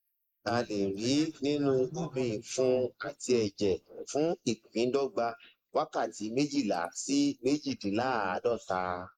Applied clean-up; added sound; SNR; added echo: neural mask model Resemble Enhance denoiser.